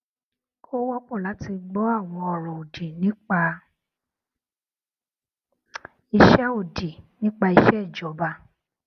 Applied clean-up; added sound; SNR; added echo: none; none; none; none.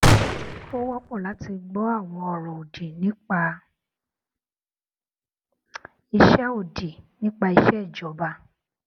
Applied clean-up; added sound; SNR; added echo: none; Gunshot, gunfire; -4 dB; none.